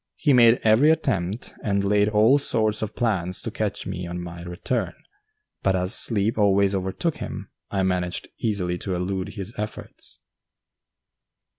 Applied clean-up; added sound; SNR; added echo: none; none; none; none.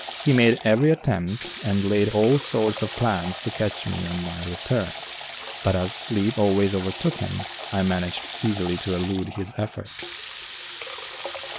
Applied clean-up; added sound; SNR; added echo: none; Water tap, faucet / Water; 12 dB; none.